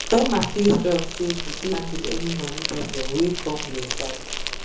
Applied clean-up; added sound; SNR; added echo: none; Insect; 5 dB; reverberation time 0.5 s.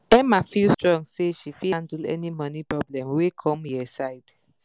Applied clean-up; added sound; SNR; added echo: none; none; none; none.